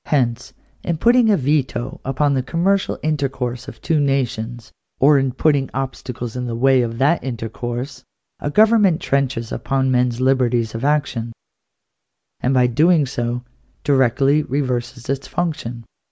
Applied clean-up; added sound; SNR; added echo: none; none; none; none.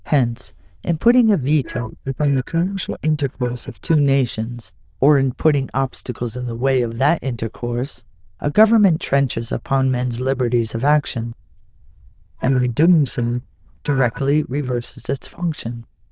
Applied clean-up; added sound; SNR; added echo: neural diffusion model UNIVERSE++.